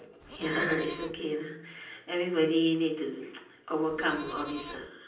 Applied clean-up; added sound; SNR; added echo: none; Livestock, farm animals, working animals; 14 dB; reverberation time 0.6 s.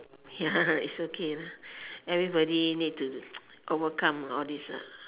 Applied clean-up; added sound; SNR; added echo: none; none; none; none.